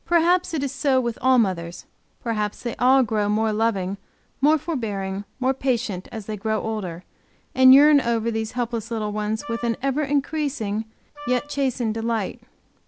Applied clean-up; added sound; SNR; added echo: none; Wind instrument, woodwind instrument; 16 dB; none.